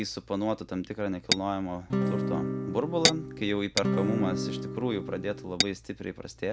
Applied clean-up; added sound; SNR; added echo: none; Tap / Glass + Acoustic guitar / Strum; 0 dB; none.